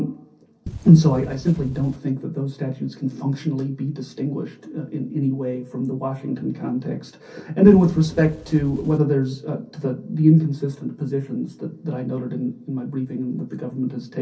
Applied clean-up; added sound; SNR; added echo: none; Wind; 15 dB; reverberation time 0.3 s.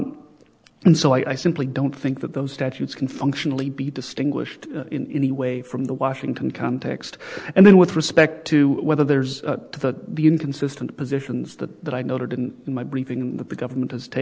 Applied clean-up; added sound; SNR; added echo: none; none; none; none.